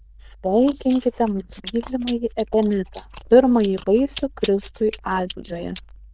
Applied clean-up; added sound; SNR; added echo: neural diffusion model UNIVERSE++.